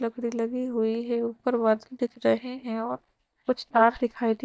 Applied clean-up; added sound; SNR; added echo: neural mask model DeepFilterNet 3.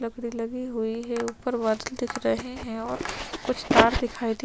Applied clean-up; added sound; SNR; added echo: none; Tap; 18 dB; none.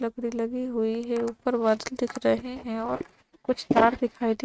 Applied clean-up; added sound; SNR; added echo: neural mask model RNNoise.